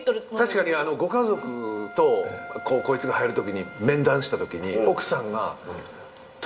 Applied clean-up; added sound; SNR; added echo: none; Wind instrument, woodwind instrument; 18 dB; reverberation time 0.3 s.